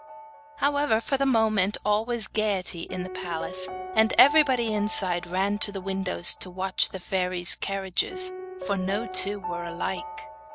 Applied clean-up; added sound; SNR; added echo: none; Piano; 13 dB; none.